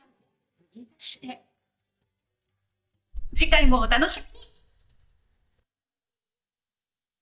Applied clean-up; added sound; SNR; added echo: neural mask model DeepFilterNet 3.